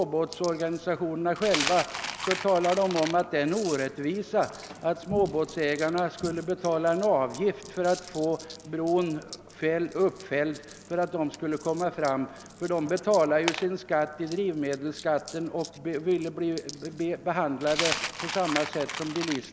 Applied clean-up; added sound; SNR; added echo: none; Coin (dropping); 11 dB; none.